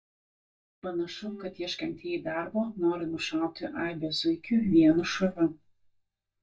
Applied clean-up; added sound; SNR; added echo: neural mask model DeepFilterNet 3.